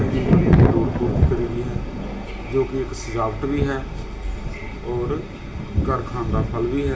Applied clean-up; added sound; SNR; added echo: none; Thunder; -2 dB; reverberation time 0.2 s.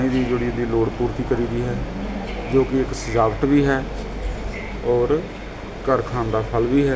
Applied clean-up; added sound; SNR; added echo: none; none; none; none.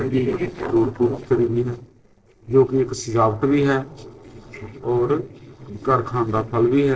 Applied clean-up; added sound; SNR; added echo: neural separator model SepFormer DNS4.